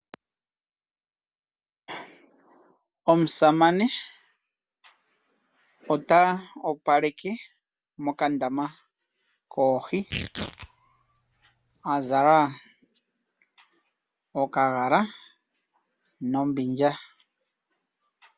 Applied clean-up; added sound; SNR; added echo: none; Tearing; 12 dB; none.